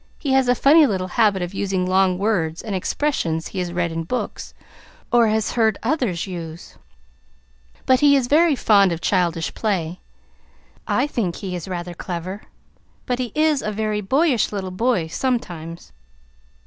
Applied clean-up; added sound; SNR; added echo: none; none; none; none.